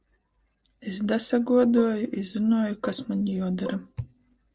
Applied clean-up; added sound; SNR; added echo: neural separator model SepFormer DNS4.